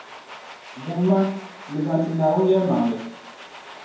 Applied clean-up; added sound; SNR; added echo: none; Domestic sounds, home sounds; 18 dB; reverberation time 0.9 s.